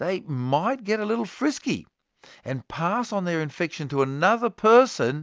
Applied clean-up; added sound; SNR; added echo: none; none; none; none.